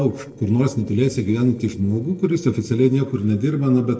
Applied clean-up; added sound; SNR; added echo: neural separator model SepFormer DNS4.